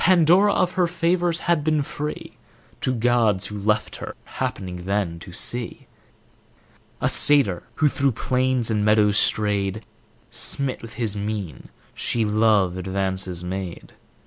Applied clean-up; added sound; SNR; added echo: none; none; none; none.